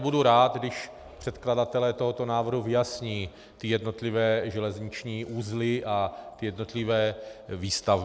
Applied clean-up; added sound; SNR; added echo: none; none; none; none.